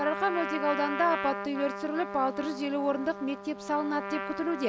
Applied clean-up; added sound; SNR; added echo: none; Trumpet; 6 dB; none.